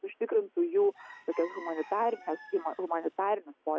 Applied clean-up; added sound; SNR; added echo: none; Chicken, rooster; 18 dB; none.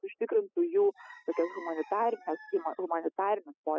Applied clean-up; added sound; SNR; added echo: classical method spectral subtraction.